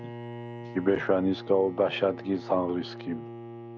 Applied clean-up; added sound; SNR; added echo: none; Bowed string instrument; 13 dB; none.